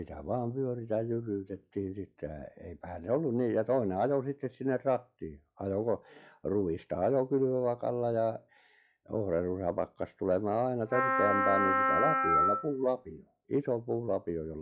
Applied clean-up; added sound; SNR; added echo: classical method log-MMSE.